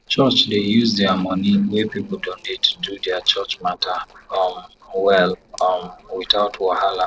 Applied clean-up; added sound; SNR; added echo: neural separator model SepFormer DNS4.